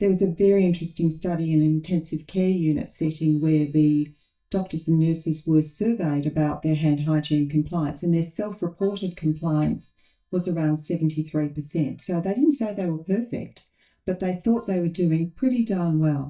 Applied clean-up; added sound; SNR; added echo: neural mask model DeepFilterNet 3.